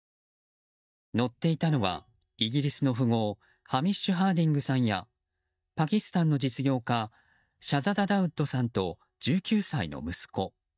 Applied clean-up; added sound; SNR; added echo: neural mask model DeepFilterNet 3.